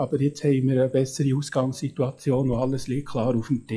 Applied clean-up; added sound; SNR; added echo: classical method log-MMSE.